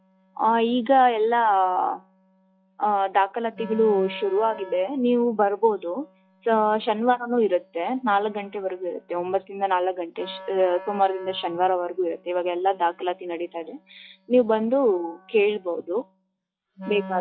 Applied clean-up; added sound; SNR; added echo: classical method log-MMSE.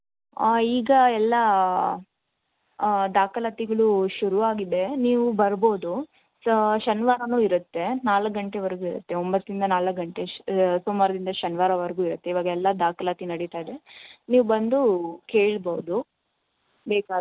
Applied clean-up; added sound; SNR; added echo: none; none; none; none.